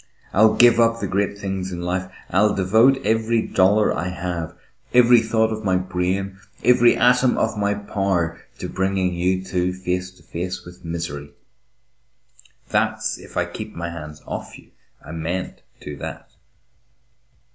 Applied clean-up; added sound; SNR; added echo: none; none; none; none.